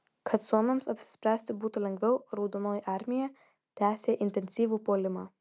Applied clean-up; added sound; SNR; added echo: none; none; none; none.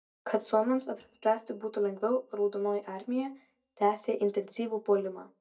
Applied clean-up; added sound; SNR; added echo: neural mask model DeepFilterNet 3.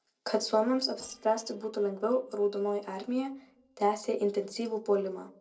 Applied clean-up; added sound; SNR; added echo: neural separator model SepFormer DNS4.